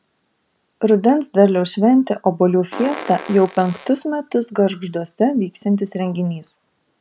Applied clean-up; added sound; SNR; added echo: none; Fart; 15 dB; none.